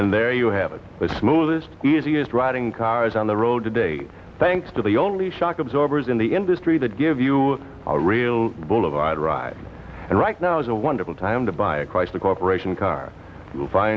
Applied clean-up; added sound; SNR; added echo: none; none; none; none.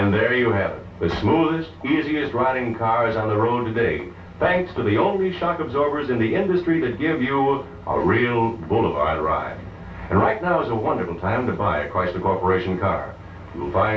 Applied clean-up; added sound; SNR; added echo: none; none; none; reverberation time 0.3 s.